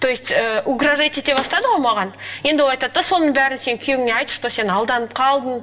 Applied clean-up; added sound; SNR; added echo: none; Bathtub (filling or washing) / Water / Splash, splatter; 17 dB; reverberation time 2.7 s.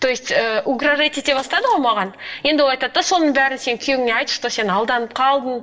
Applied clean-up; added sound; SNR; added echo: neural separator model SepFormer DNS4.